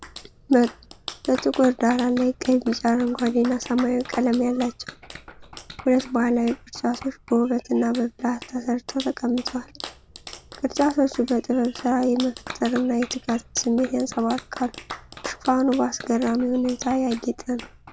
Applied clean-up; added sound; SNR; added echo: none; Clapping; 16 dB; none.